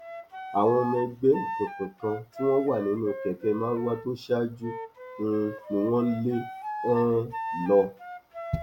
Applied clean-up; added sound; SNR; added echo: none; Wind instrument, woodwind instrument; 10 dB; none.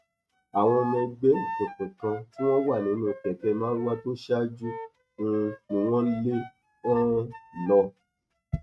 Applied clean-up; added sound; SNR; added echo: neural mask model RNNoise.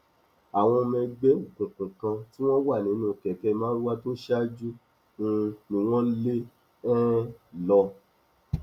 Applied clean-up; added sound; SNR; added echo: none; none; none; none.